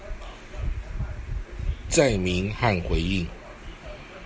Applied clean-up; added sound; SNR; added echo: none; none; none; none.